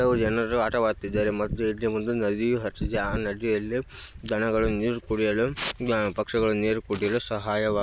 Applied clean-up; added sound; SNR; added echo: none; none; none; none.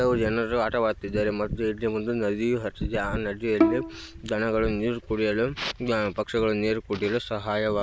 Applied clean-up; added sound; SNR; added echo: none; Bowed string instrument; 3 dB; none.